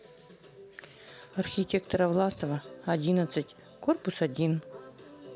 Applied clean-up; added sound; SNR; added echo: none; none; none; none.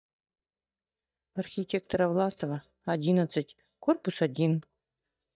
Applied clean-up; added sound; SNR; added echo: neural mask model DeepFilterNet 3.